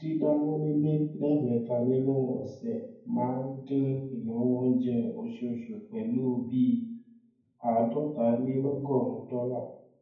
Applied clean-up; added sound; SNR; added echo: none; none; none; reverberation time 0.9 s.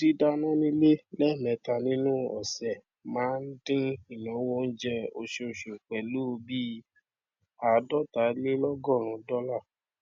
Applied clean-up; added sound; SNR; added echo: none; none; none; none.